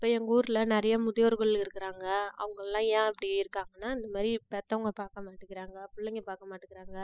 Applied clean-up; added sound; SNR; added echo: classical method spectral subtraction.